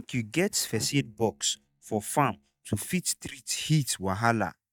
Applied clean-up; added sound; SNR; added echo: neural mask model DeepFilterNet 3.